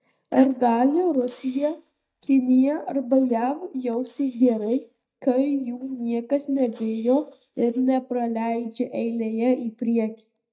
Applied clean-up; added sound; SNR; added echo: neural mask model DeepFilterNet 3.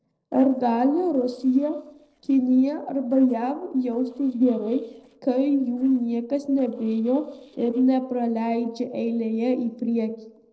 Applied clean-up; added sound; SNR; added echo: neural separator model SepFormer DNS4.